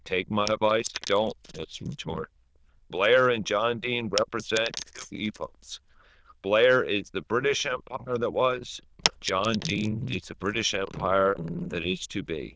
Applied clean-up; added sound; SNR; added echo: neural diffusion model UNIVERSE++.